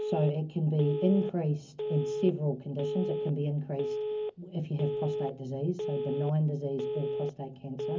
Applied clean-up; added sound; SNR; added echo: none; Telephone; 4 dB; reverberation time 0.3 s.